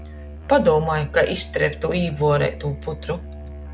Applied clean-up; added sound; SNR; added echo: none; Musical instrument; 13 dB; none.